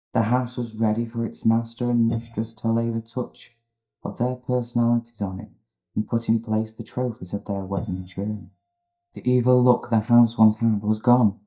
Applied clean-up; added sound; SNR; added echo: neural mask model DeepFilterNet 3.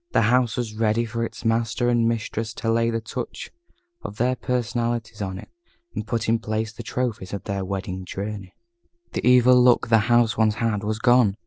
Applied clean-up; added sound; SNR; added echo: none; none; none; none.